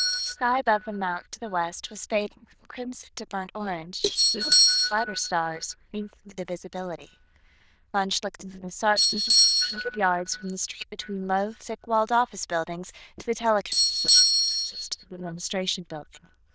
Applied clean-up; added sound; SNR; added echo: neural diffusion model UNIVERSE++.